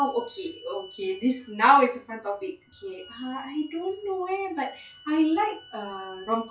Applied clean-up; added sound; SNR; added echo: classical method log-MMSE.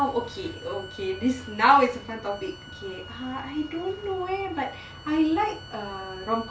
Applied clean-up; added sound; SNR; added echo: none; Bowed string instrument; 19 dB; none.